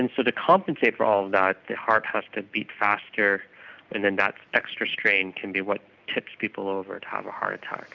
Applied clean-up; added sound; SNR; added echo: none; none; none; none.